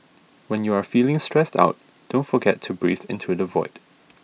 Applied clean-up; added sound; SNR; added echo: none; none; none; none.